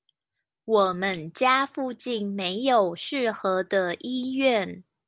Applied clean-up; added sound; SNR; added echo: none; none; none; none.